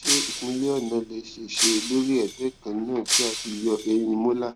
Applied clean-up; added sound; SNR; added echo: none; Shatter; 4 dB; none.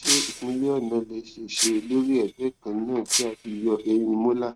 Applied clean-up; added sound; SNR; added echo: neural mask model RNNoise.